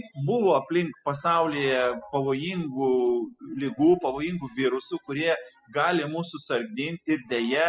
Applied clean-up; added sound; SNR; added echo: classical method spectral subtraction.